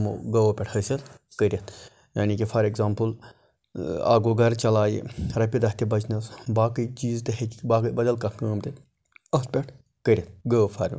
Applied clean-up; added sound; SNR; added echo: none; none; none; none.